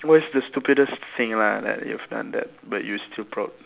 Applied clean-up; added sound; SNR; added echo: none; none; none; none.